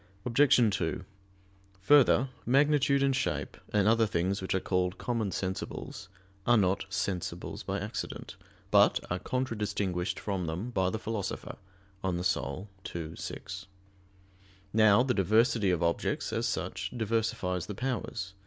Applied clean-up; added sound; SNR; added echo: none; none; none; none.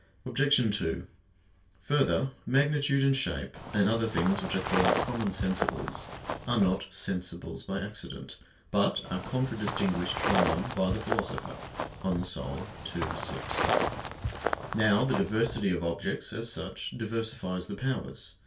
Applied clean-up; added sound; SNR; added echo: none; Walk, footsteps; 2 dB; reverberation time 0.2 s.